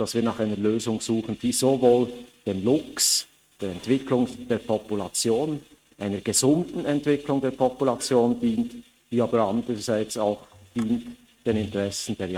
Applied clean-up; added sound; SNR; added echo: neural mask model RNNoise.